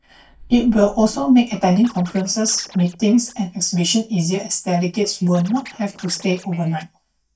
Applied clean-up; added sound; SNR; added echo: neural mask model DeepFilterNet 3.